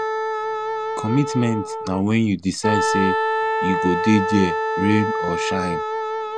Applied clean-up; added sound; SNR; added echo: none; Wind instrument, woodwind instrument; 1 dB; none.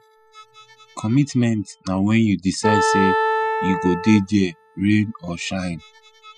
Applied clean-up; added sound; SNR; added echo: classical method spectral subtraction.